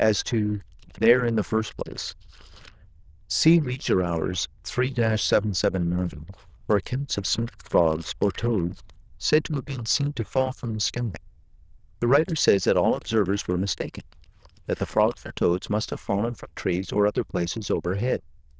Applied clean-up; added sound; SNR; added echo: neural diffusion model UNIVERSE++.